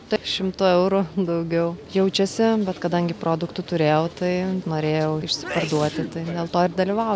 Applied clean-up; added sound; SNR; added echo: none; Sneeze; 11 dB; none.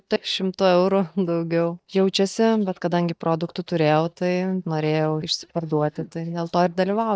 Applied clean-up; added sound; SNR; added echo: neural mask model DeepFilterNet 3.